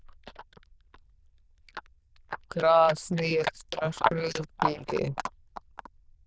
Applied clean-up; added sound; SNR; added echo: neural diffusion model UNIVERSE++.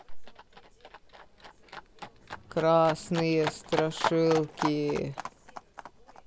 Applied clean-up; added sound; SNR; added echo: none; Livestock, farm animals, working animals; 8 dB; none.